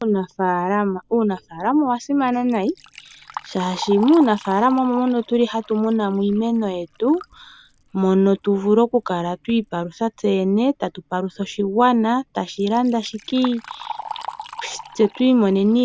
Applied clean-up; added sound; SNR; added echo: none; Liquid; 19 dB; none.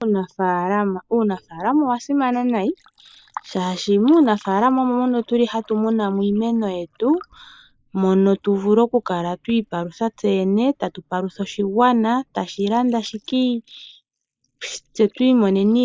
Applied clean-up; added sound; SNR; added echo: neural mask model Resemble Enhance denoiser.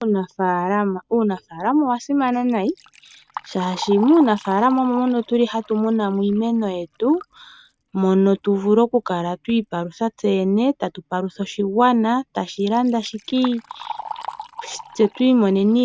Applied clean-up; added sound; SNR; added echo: neural mask model RNNoise.